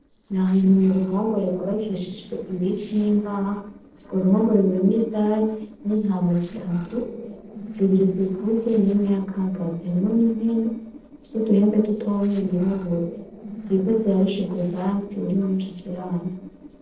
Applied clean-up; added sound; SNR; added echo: neural separator model SepFormer DNS4.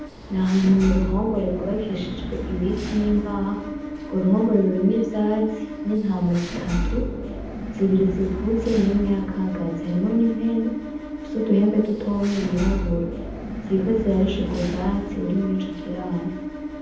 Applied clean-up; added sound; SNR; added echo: none; Engine / Mechanisms; 7 dB; reverberation time 0.8 s.